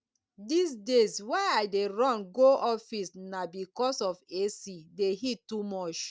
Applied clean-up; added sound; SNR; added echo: none; none; none; none.